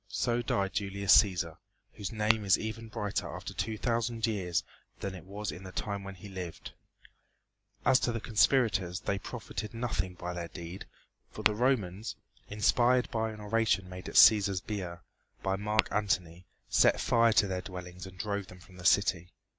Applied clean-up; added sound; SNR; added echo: neural mask model Resemble Enhance denoiser.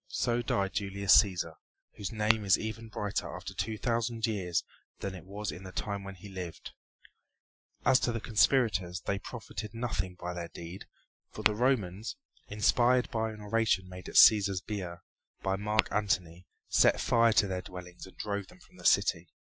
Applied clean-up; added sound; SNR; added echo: classical method Wiener filter.